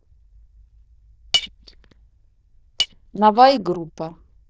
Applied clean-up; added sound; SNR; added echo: neural diffusion model UNIVERSE++.